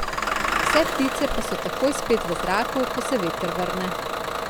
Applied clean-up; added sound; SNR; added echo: none; Engine starting / Bus; 0 dB; none.